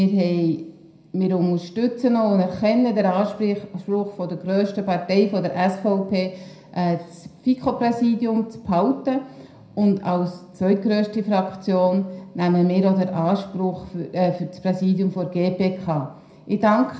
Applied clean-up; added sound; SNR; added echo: none; none; none; reverberation time 0.4 s.